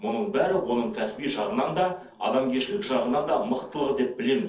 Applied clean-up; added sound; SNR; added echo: neural separator model SepFormer DNS4.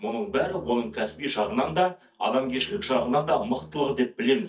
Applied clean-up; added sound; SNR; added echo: neural mask model DeepFilterNet 3.